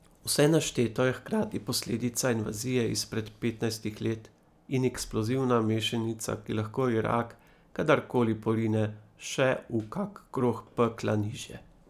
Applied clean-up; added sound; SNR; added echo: none; none; none; none.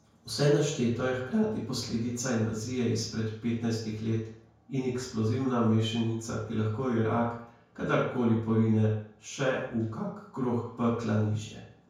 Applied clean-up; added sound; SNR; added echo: none; none; none; reverberation time 0.5 s.